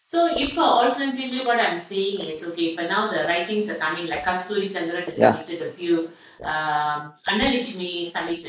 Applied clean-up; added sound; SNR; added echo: neural mask model Resemble Enhance denoiser.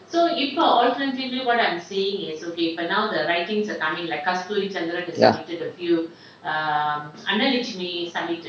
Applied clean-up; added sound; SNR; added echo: none; none; none; none.